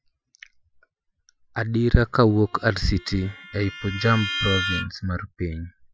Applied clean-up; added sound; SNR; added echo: classical method Wiener filter.